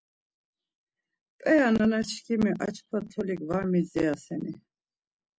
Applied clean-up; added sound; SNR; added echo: none; none; none; none.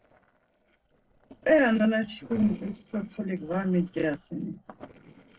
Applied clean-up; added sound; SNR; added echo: neural separator model SepFormer DNS4.